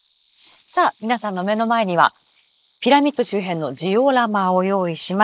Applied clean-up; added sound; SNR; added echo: neural mask model Resemble Enhance denoiser.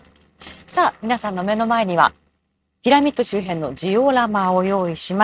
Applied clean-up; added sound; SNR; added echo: neural mask model RNNoise.